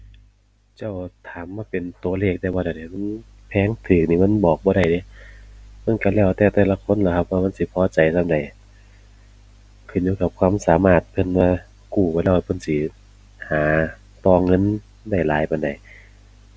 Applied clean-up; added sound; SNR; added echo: none; none; none; none.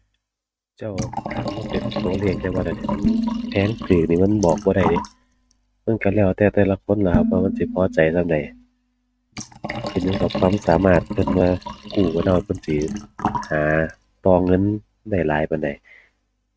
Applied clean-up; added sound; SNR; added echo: neural mask model RNNoise.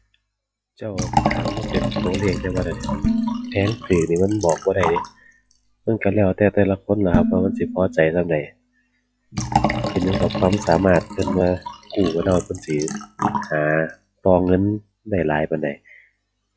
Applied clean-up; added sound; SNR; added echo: classical method log-MMSE.